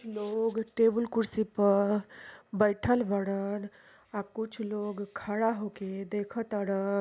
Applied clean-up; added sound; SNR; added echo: none; none; none; none.